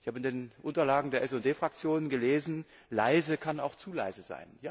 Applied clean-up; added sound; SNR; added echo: none; none; none; none.